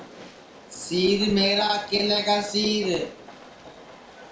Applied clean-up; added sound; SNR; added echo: none; Train; 18 dB; reverberation time 0.4 s.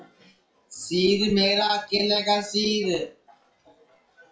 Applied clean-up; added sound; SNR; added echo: classical method WPE with log-MMSE.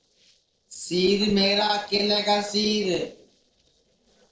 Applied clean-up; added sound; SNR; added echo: neural separator model SepFormer DNS4.